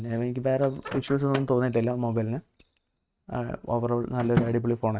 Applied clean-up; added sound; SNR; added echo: neural mask model RNNoise.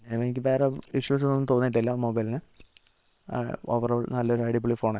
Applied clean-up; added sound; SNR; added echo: neural separator model SepFormer WHAM!.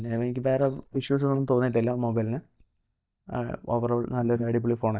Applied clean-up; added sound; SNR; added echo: neural mask model DeepFilterNet 3.